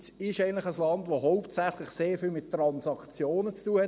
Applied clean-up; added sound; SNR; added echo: none; none; none; none.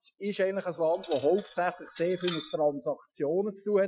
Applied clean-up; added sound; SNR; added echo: classical method Wiener filter.